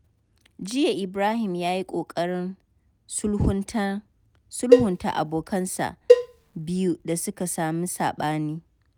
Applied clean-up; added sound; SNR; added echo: none; Cowbell; -4 dB; none.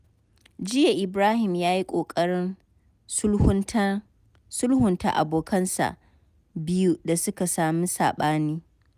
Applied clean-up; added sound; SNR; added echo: none; none; none; none.